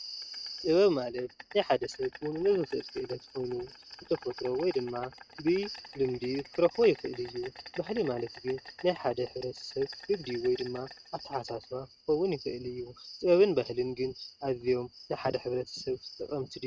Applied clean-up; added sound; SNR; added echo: neural mask model RNNoise.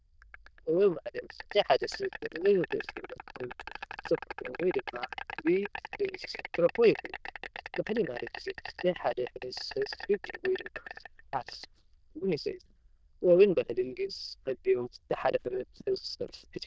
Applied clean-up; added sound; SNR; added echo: neural diffusion model UNIVERSE++.